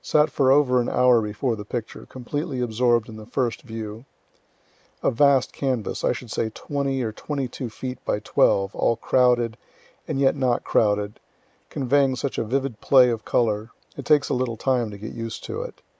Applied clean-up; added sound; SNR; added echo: none; none; none; none.